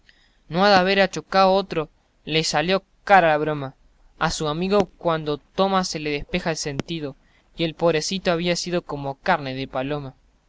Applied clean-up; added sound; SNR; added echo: none; Fireworks; 16 dB; none.